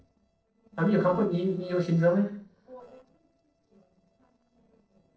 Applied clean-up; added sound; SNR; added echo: neural separator model SepFormer DNS4.